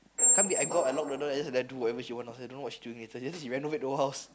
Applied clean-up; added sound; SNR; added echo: none; Squeak; -5 dB; none.